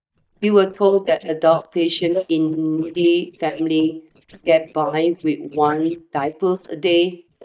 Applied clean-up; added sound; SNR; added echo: neural mask model DeepFilterNet 3.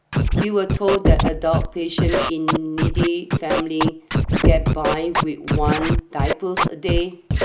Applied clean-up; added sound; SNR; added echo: none; Knock + Scratching (performance technique); -4 dB; none.